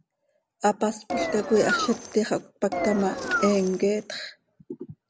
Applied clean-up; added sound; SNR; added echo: none; Engine; 4 dB; none.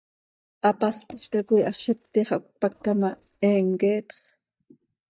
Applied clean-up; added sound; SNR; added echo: neural mask model DeepFilterNet 3.